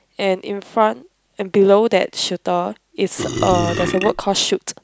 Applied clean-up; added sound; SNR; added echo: none; Burping, eructation; 5 dB; none.